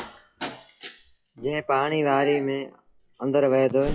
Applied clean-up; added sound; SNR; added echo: classical method log-MMSE.